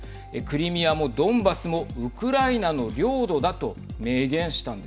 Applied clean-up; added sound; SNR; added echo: none; none; none; none.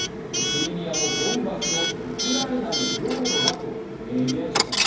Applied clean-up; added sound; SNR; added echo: none; Coin (dropping) / Alarm; -2 dB; reverberation time 2.2 s.